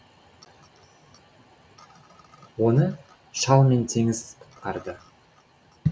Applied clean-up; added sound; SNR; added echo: none; none; none; none.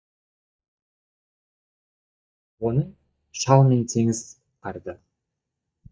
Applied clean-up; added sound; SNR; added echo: neural mask model DeepFilterNet 3.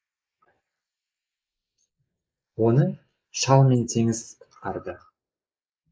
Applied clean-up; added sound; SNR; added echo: neural mask model Resemble Enhance denoiser.